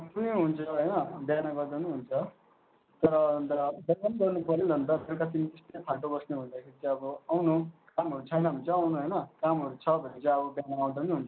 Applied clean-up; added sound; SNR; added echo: none; none; none; none.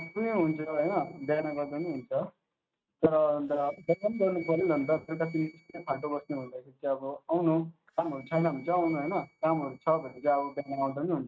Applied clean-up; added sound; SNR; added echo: neural mask model RNNoise.